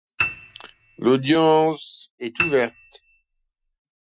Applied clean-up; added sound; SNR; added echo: classical method Wiener filter.